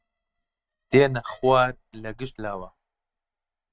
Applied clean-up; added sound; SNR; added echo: neural mask model RNNoise.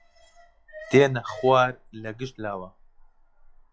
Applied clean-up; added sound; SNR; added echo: classical method log-MMSE.